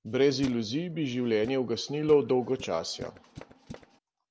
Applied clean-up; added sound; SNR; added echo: none; Tools; 20 dB; none.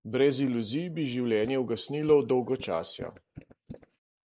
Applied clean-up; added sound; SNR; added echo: neural mask model Resemble Enhance denoiser.